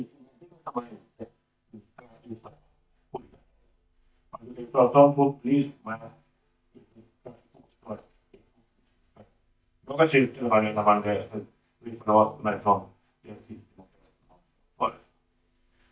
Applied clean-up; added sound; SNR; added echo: neural mask model DeepFilterNet 3.